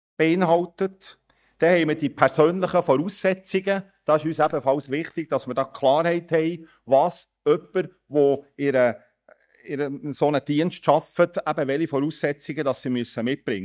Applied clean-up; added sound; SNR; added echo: neural mask model DeepFilterNet 3.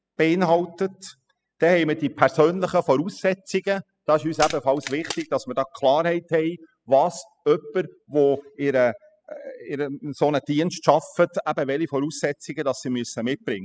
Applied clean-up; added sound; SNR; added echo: classical method spectral subtraction.